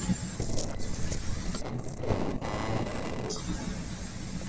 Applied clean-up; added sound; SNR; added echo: neural separator model SepFormer DNS4.